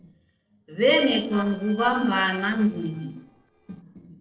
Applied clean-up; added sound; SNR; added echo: neural separator model SepFormer DNS4.